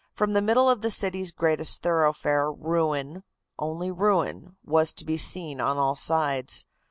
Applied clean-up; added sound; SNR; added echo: none; none; none; none.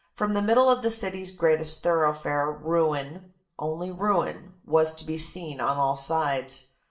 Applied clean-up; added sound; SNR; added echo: none; none; none; reverberation time 0.4 s.